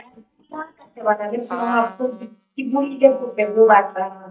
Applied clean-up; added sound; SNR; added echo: neural mask model DeepFilterNet 3.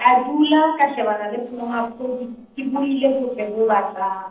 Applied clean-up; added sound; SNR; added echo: neural separator model SepFormer DNS4.